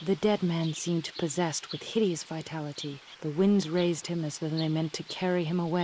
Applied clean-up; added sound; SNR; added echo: neural mask model Resemble Enhance denoiser.